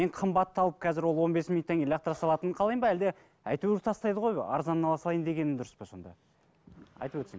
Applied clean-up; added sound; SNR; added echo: none; none; none; none.